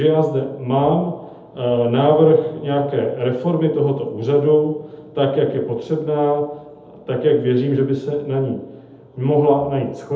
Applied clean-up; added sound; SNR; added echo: none; none; none; reverberation time 0.7 s.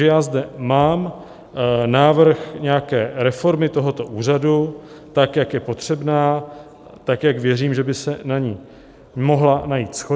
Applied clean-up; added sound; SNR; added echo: none; none; none; none.